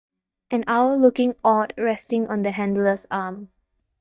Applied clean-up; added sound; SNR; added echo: neural mask model DeepFilterNet 3.